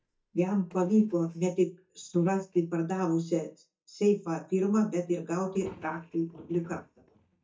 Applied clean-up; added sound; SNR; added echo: neural mask model DeepFilterNet 3.